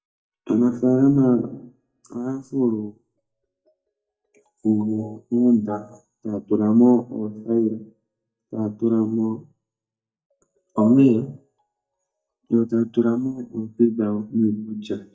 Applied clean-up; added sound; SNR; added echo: neural mask model DeepFilterNet 3.